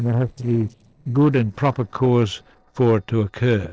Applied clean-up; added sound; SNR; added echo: neural separator model SepFormer DNS4.